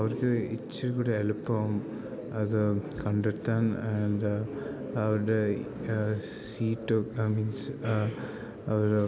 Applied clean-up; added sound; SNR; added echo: none; none; none; none.